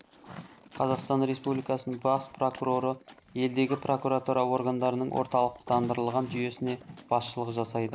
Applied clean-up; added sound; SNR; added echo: none; Livestock, farm animals, working animals; 18 dB; none.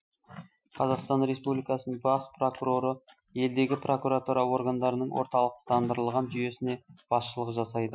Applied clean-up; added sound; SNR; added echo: classical method Wiener filter.